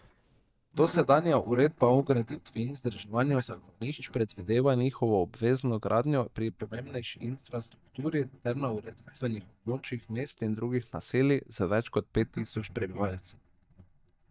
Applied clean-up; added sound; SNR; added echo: neural mask model DeepFilterNet 3.